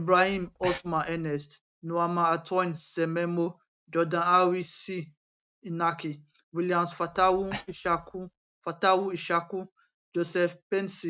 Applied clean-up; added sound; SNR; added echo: neural mask model RNNoise.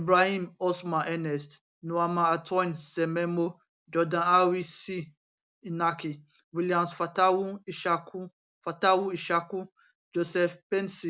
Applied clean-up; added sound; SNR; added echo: none; none; none; none.